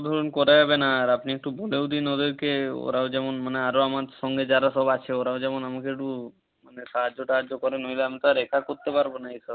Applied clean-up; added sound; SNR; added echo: none; none; none; none.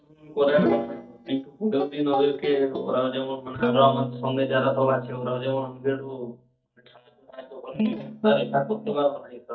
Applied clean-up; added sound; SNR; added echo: neural mask model DeepFilterNet 3.